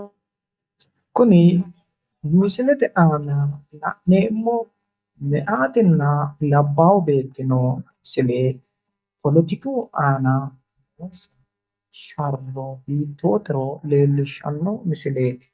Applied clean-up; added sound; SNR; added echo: neural mask model DeepFilterNet 3.